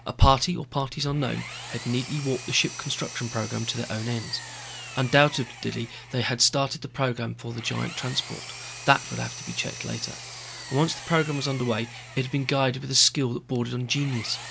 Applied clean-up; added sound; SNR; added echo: none; Engine; 14 dB; none.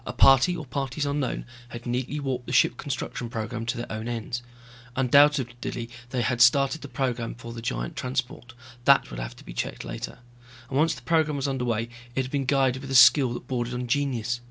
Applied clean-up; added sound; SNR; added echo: none; none; none; none.